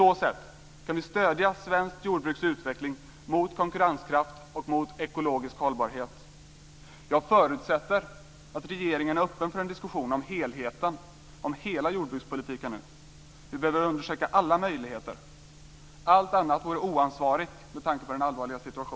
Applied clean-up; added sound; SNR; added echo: none; none; none; none.